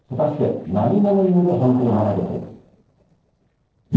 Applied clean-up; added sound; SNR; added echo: neural separator model SepFormer DNS4.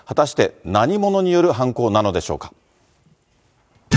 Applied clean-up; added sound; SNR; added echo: none; none; none; none.